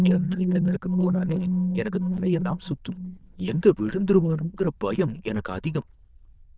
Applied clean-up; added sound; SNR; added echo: neural diffusion model UNIVERSE++.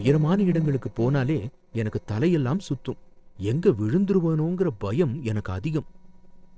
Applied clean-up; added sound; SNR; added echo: neural separator model SepFormer DNS4.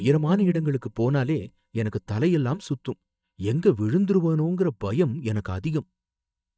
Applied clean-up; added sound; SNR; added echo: neural mask model DeepFilterNet 3.